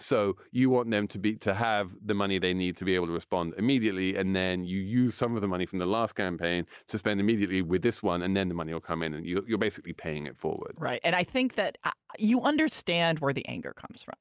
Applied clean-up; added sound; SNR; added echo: none; none; none; none.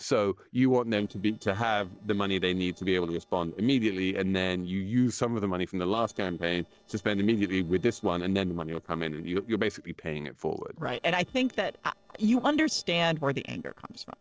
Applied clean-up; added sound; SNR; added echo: neural separator model SepFormer DNS4.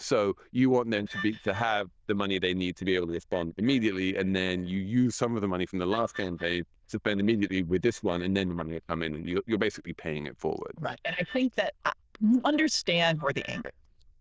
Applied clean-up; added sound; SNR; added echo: neural diffusion model UNIVERSE++.